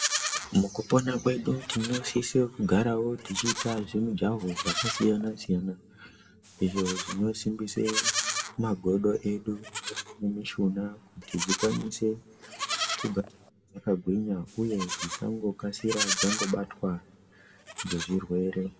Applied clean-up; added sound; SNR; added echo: none; Livestock, farm animals, working animals; 6 dB; reverberation time 1.1 s.